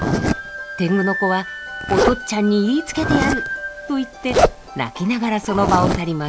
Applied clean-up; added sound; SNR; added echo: none; Zipper (clothing); 2 dB; none.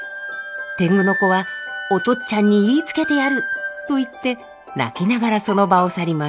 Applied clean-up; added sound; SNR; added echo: none; none; none; none.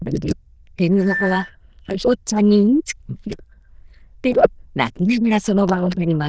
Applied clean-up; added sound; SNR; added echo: neural diffusion model UNIVERSE++.